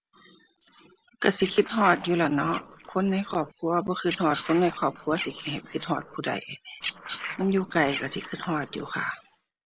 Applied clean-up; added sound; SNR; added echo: neural separator model SepFormer DNS4.